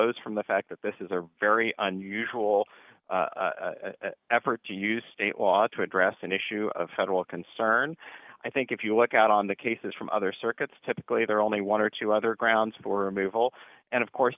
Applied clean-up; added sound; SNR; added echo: none; none; none; none.